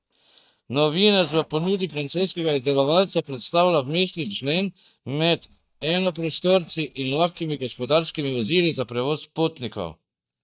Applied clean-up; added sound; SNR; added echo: neural mask model DeepFilterNet 3.